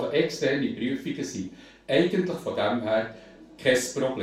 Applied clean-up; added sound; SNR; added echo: none; none; none; reverberation time 0.3 s.